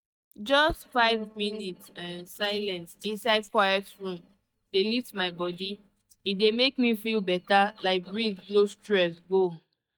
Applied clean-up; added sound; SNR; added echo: neural mask model DeepFilterNet 3.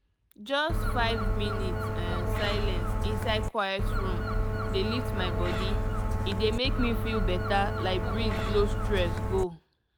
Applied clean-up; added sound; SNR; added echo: none; Gull, seagull; -4 dB; none.